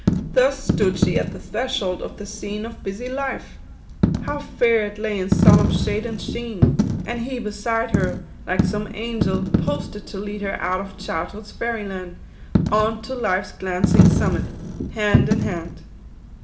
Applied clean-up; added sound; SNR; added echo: none; Coin (dropping); -3 dB; reverberation time 0.5 s.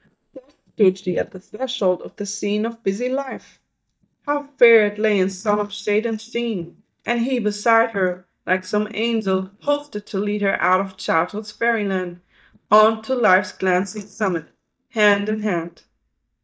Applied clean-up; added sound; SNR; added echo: neural mask model DeepFilterNet 3.